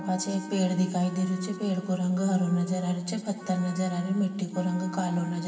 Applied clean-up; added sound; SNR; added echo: none; Wind instrument, woodwind instrument; 16 dB; reverberation time 2.5 s.